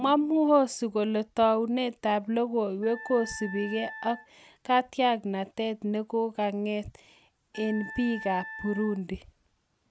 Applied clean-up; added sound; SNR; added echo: none; Wind instrument, woodwind instrument; 15 dB; none.